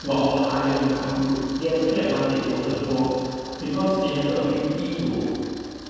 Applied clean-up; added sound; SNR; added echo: none; Camera; 17 dB; reverberation time 2.1 s.